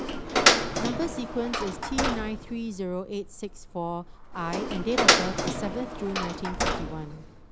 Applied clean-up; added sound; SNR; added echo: none; Door; -5 dB; none.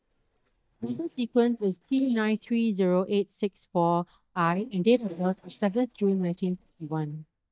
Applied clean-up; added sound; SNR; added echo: neural mask model DeepFilterNet 3.